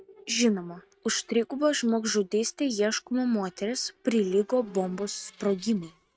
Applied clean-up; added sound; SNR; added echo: neural mask model RNNoise.